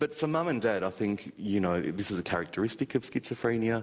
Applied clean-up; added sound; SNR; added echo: none; none; none; none.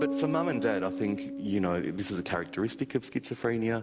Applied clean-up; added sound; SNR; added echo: none; Bass guitar; 6 dB; none.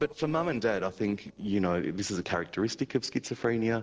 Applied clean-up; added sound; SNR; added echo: neural separator model SepFormer DNS4.